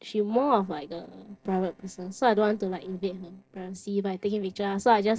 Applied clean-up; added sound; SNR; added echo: neural separator model SepFormer DNS4.